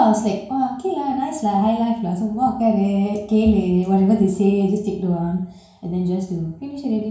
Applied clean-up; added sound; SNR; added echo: none; none; none; reverberation time 0.6 s.